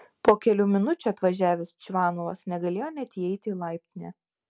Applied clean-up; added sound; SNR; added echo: none; none; none; none.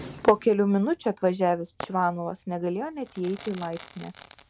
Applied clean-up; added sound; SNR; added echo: none; Crackle / Fireworks; 20 dB; none.